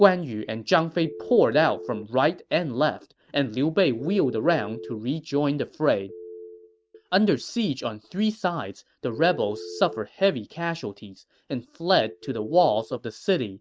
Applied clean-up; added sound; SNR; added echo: neural mask model RNNoise.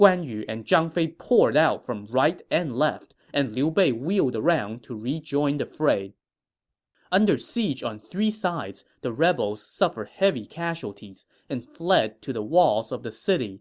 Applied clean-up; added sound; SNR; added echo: none; none; none; none.